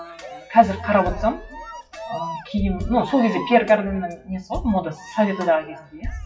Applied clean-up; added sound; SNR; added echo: classical method WPE with log-MMSE.